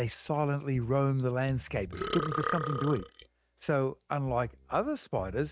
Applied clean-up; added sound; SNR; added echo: neural mask model RNNoise.